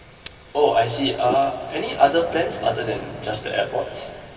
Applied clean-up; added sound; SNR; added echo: none; Ocean; 16 dB; reverberation time 2.9 s.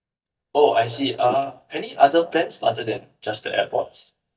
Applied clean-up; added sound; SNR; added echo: neural mask model DeepFilterNet 3.